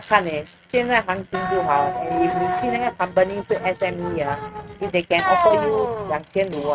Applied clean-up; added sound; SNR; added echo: neural mask model RNNoise.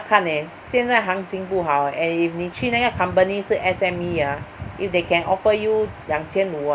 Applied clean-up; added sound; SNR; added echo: none; none; none; none.